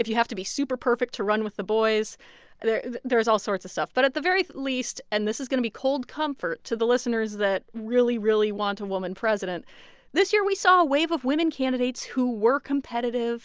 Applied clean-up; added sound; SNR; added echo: none; none; none; none.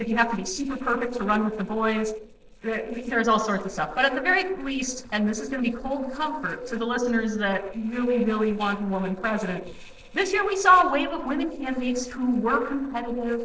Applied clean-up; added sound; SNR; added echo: neural separator model SepFormer DNS4.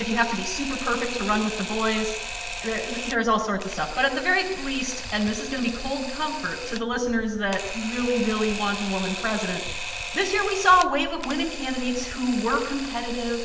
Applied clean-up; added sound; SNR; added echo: none; Camera; 9 dB; reverberation time 0.9 s.